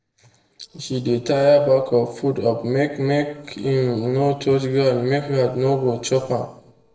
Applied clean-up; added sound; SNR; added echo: neural separator model SepFormer DNS4.